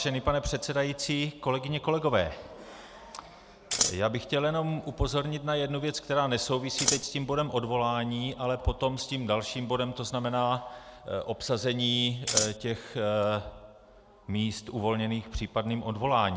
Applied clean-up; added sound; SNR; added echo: none; Scissors; -2 dB; none.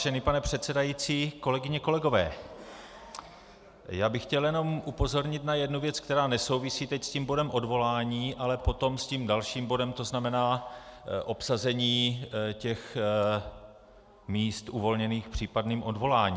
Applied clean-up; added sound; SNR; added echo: none; none; none; none.